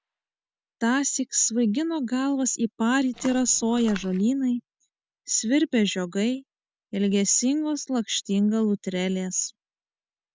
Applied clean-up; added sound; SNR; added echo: none; Walk, footsteps; 16 dB; none.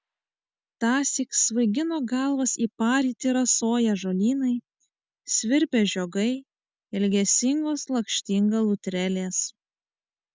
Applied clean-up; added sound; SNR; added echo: none; none; none; none.